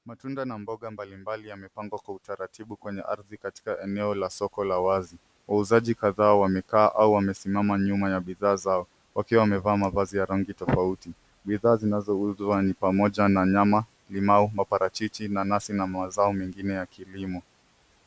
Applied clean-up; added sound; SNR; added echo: none; none; none; none.